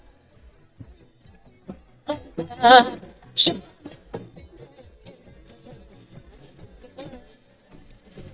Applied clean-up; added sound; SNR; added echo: neural mask model DeepFilterNet 3.